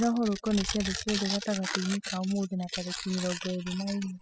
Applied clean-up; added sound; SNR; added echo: classical method spectral subtraction.